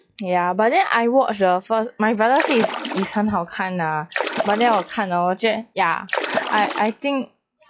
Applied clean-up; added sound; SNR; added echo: classical method log-MMSE.